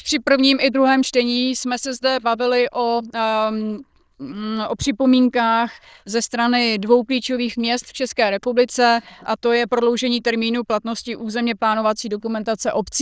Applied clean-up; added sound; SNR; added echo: neural diffusion model UNIVERSE++.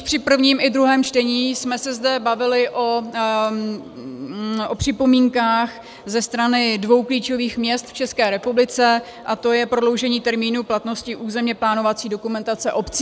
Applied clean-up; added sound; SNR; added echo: none; none; none; none.